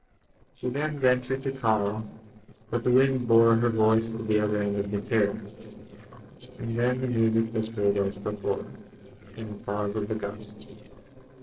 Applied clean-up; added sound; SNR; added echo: neural separator model SepFormer DNS4.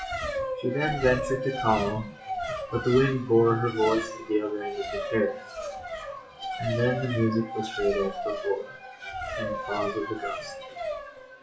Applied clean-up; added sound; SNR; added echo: classical method WPE with log-MMSE.